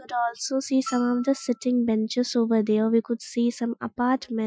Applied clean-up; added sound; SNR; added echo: classical method Wiener filter.